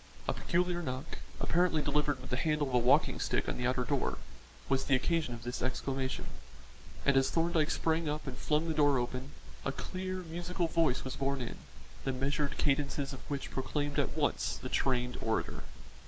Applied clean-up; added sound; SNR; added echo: none; none; none; none.